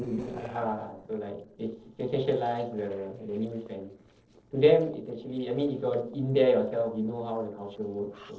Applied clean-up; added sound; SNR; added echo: neural separator model SepFormer DNS4.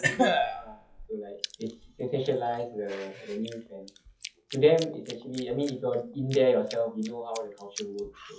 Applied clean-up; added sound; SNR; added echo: classical method WPE with log-MMSE.